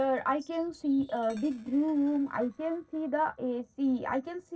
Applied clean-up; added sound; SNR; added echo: neural separator model SepFormer DNS4.